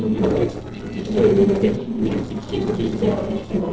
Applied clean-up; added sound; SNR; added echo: neural separator model SepFormer DNS4.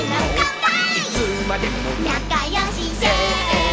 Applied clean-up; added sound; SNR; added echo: none; none; none; none.